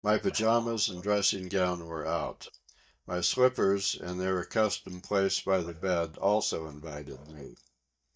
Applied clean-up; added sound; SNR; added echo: neural mask model DeepFilterNet 3.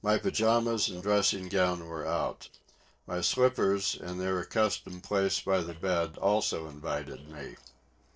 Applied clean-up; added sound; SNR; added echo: neural separator model SepFormer DNS4.